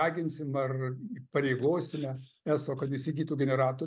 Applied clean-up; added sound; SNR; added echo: none; none; none; none.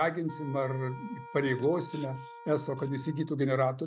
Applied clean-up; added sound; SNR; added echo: none; Wind instrument, woodwind instrument; 17 dB; none.